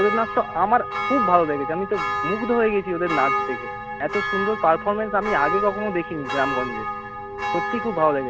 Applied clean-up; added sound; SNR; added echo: none; Church bell; 4 dB; none.